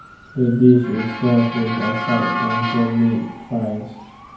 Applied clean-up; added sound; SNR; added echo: none; Motor vehicle (road) / Siren; 9 dB; reverberation time 0.9 s.